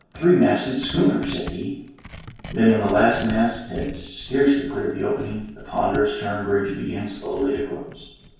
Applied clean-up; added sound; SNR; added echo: none; Tearing; 16 dB; reverberation time 0.7 s.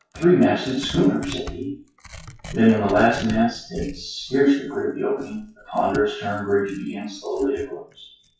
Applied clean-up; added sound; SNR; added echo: classical method WPE with log-MMSE.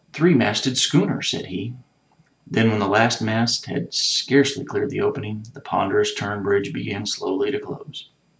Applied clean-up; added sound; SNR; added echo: none; none; none; none.